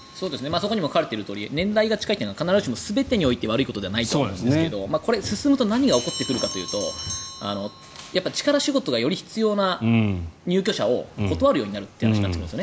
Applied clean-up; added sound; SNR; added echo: none; Bell; 17 dB; none.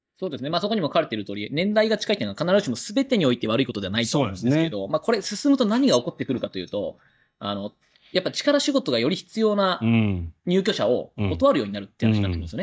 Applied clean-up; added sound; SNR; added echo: neural mask model DeepFilterNet 3.